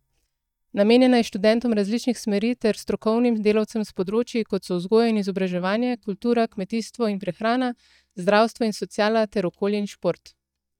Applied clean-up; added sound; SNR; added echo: neural mask model DeepFilterNet 3.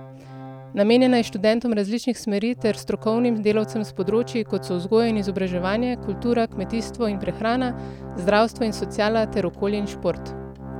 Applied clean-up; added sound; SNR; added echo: none; Organ; 13 dB; none.